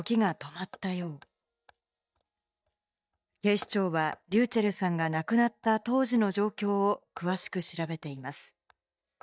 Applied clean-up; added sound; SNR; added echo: neural mask model DeepFilterNet 3.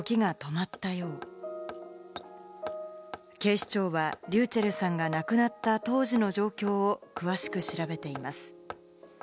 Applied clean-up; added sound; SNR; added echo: none; Hammer; 18 dB; none.